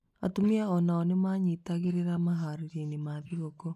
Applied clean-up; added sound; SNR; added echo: neural mask model Resemble Enhance denoiser.